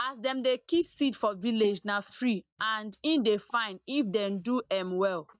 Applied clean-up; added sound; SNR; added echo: neural mask model DeepFilterNet 3.